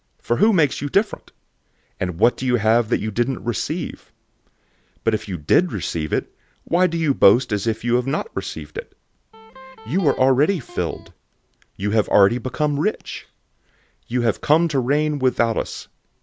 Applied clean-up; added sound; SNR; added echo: none; Electric guitar; 18 dB; none.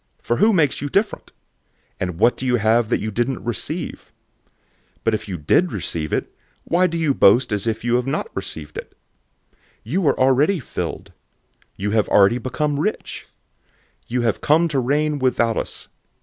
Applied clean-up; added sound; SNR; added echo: none; none; none; none.